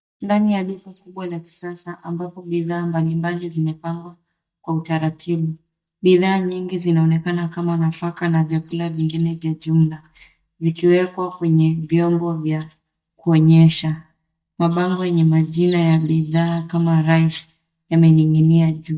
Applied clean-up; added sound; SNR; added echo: neural mask model DeepFilterNet 3.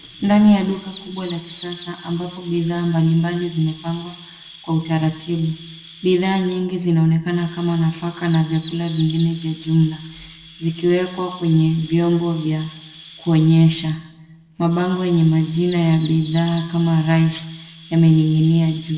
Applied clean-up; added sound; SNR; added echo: none; Chirp, tweet; 19 dB; reverberation time 0.8 s.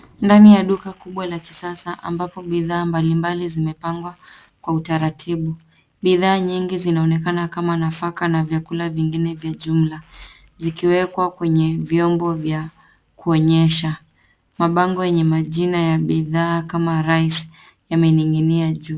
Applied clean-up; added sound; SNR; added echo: none; none; none; none.